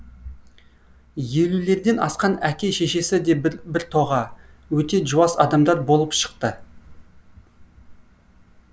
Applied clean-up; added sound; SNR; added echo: none; none; none; none.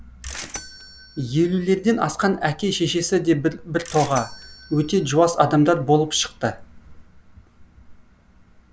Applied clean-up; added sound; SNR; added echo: none; Bell / Mechanisms; 19 dB; none.